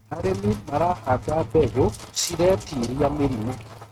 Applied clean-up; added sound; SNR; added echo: neural mask model RNNoise.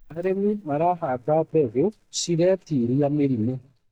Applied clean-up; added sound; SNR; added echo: neural mask model DeepFilterNet 3.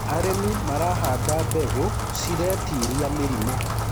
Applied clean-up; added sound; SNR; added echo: none; Rain; -1 dB; none.